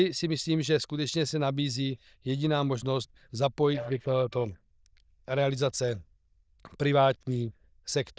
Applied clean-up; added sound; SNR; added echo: neural diffusion model UNIVERSE++.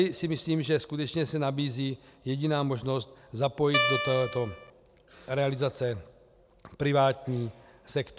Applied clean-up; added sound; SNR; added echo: none; Guitar; -1 dB; none.